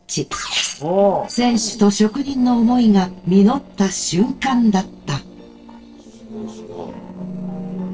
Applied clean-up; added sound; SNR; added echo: neural separator model SepFormer DNS4.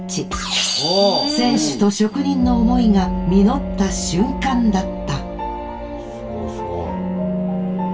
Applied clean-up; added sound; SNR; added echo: none; Bowed string instrument; 7 dB; reverberation time 0.2 s.